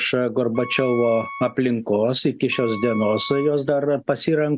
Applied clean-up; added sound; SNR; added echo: none; Wind instrument, woodwind instrument; 15 dB; none.